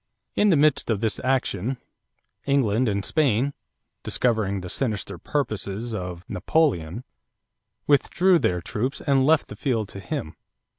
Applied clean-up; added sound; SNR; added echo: none; none; none; none.